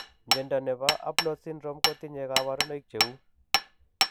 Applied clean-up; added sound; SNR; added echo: none; Hammer; -3 dB; none.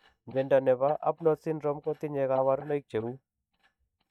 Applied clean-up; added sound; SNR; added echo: neural mask model DeepFilterNet 3.